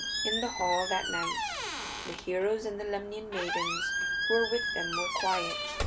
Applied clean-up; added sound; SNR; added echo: none; Squeak; 0 dB; none.